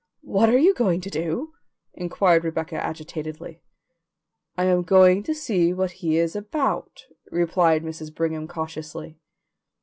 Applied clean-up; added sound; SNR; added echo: none; none; none; none.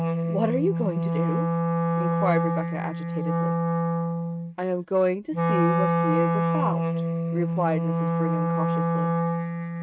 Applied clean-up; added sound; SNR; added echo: neural mask model RNNoise.